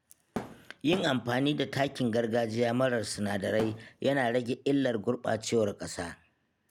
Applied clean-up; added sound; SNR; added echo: none; Thump, thud; 10 dB; none.